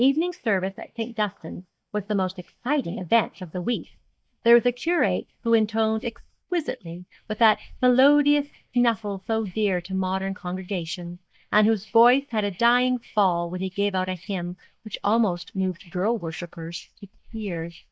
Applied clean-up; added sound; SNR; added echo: neural mask model DeepFilterNet 3.